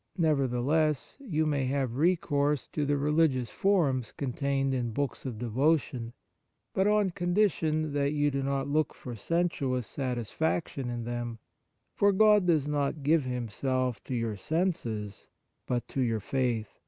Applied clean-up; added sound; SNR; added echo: none; none; none; none.